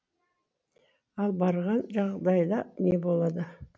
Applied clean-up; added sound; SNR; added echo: none; none; none; none.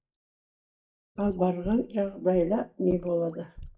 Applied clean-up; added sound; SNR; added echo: neural mask model DeepFilterNet 3.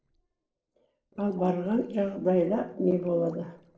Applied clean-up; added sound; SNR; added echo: neural separator model SepFormer DNS4.